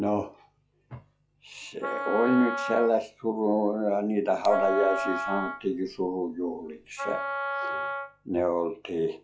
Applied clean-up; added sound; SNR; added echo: classical method log-MMSE.